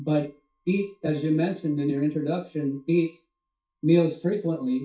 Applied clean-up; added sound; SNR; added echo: neural mask model DeepFilterNet 3.